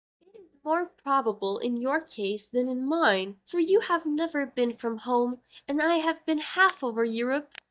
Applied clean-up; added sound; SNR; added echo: neural mask model DeepFilterNet 3.